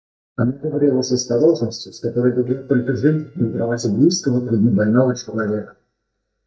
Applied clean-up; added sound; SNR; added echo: neural mask model DeepFilterNet 3.